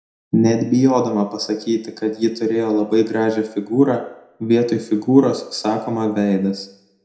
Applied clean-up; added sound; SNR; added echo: none; none; none; reverberation time 0.6 s.